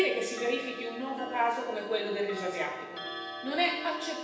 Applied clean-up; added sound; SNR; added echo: none; Clock; 9 dB; reverberation time 0.9 s.